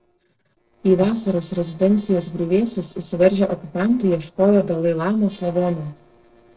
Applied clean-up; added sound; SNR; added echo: neural separator model SepFormer DNS4.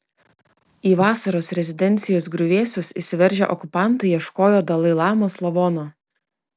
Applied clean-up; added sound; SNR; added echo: none; none; none; none.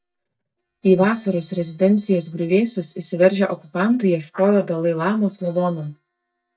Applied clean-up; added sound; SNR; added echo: neural mask model DeepFilterNet 3.